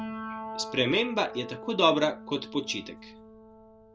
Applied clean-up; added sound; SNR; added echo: none; Piano; 12 dB; none.